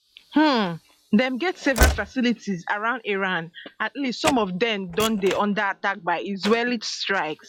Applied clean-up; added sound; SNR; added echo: classical method log-MMSE.